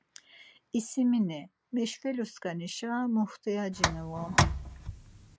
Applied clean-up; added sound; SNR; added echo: none; Tick; -2 dB; none.